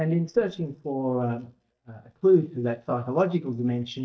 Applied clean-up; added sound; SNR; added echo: neural mask model DeepFilterNet 3.